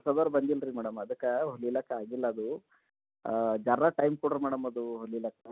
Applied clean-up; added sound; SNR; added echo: none; none; none; none.